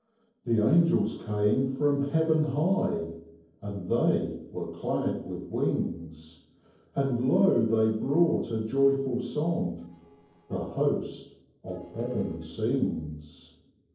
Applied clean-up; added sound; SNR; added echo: neural separator model SepFormer DNS4.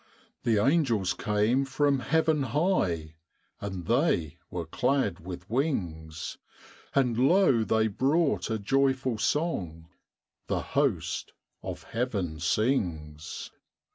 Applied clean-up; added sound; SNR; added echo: none; none; none; none.